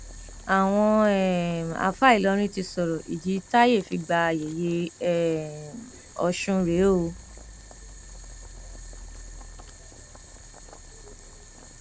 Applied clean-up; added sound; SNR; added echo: none; Boiling + Rattle / Engine starting / Car; 18 dB; none.